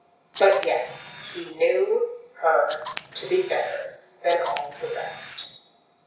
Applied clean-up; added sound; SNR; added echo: none; Camera; 12 dB; reverberation time 0.6 s.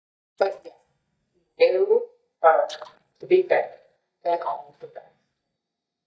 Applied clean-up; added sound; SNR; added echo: neural mask model DeepFilterNet 3.